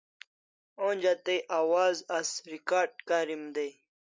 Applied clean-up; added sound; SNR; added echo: none; none; none; none.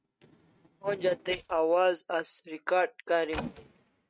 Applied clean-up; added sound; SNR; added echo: neural mask model RNNoise.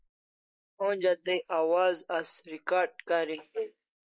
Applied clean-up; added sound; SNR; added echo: neural mask model Resemble Enhance denoiser.